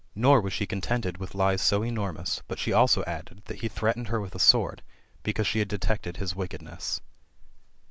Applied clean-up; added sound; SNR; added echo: none; none; none; none.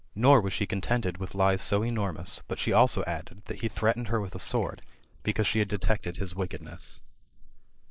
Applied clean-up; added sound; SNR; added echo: neural mask model Resemble Enhance denoiser.